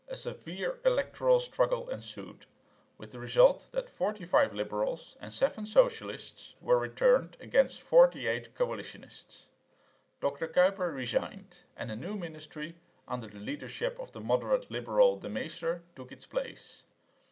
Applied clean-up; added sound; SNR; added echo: none; none; none; none.